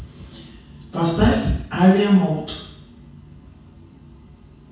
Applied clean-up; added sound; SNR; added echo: none; none; none; reverberation time 0.6 s.